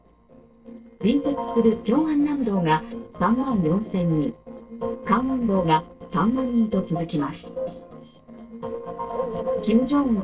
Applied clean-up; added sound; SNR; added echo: neural separator model SepFormer DNS4.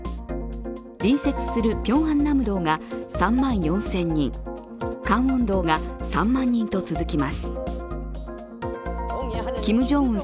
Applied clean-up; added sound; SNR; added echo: none; none; none; none.